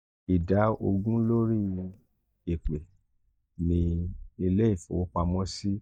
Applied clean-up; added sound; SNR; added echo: neural mask model DeepFilterNet 3.